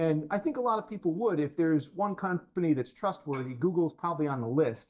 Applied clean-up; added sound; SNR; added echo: neural mask model DeepFilterNet 3.